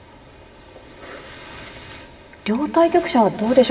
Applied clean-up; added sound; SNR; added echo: none; none; none; reverberation time 1.6 s.